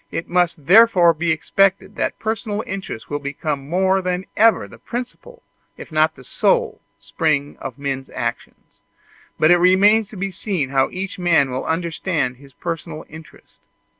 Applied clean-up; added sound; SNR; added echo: none; none; none; none.